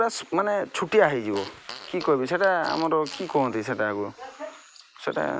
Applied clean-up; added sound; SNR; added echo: none; Fart; 19 dB; none.